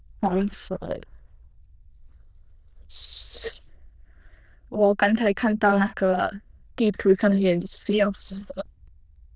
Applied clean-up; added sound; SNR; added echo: neural diffusion model UNIVERSE++.